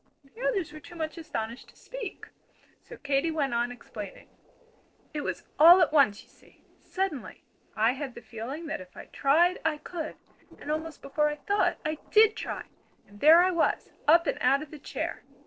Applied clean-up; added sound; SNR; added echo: neural separator model SepFormer DNS4.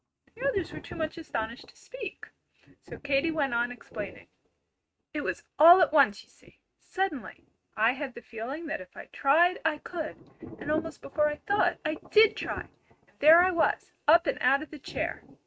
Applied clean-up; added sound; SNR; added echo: neural mask model RNNoise.